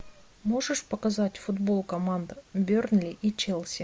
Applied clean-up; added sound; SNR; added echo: none; none; none; none.